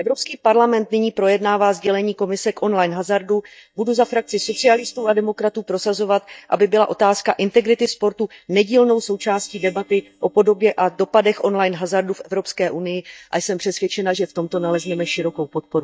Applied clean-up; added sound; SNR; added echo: neural mask model DeepFilterNet 3.